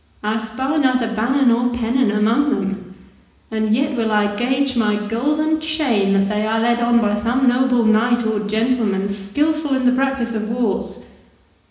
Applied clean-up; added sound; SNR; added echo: none; none; none; reverberation time 1.0 s.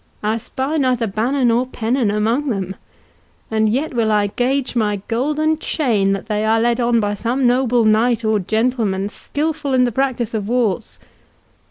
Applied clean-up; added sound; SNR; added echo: none; none; none; none.